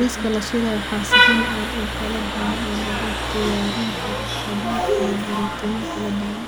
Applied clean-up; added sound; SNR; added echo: none; Vehicle horn, car horn, honking; -1 dB; none.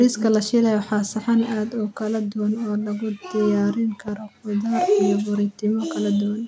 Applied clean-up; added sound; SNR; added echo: none; none; none; none.